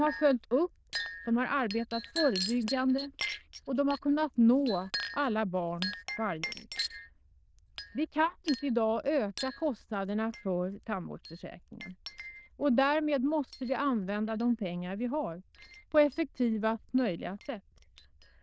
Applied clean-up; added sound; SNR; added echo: neural diffusion model UNIVERSE++.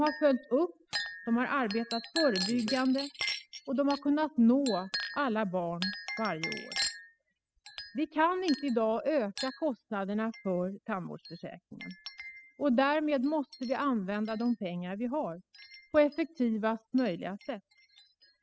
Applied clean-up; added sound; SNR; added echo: classical method spectral subtraction.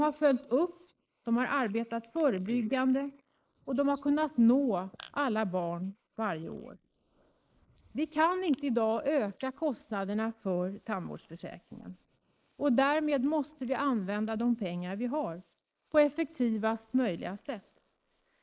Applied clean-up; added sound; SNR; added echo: neural mask model Resemble Enhance denoiser.